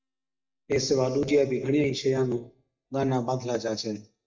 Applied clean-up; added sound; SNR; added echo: neural mask model DeepFilterNet 3.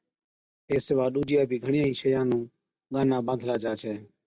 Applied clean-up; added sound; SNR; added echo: none; none; none; none.